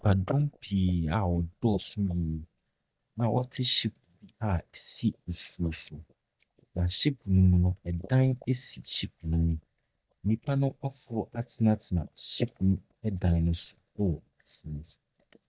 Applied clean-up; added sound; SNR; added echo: neural mask model DeepFilterNet 3.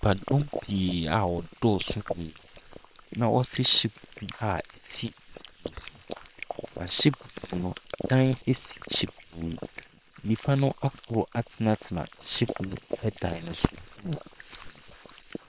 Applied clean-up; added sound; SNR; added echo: neural separator model SepFormer WHAM!.